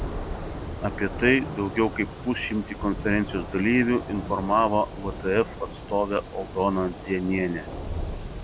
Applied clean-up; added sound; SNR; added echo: none; Thunder / Rain; 9 dB; none.